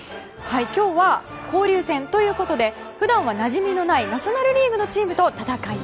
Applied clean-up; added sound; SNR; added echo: none; none; none; none.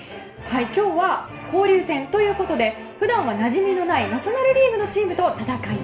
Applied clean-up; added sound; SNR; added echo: none; none; none; reverberation time 0.4 s.